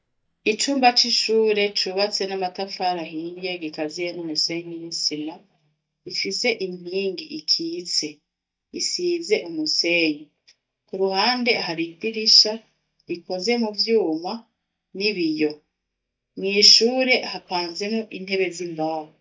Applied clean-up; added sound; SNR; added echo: neural mask model DeepFilterNet 3.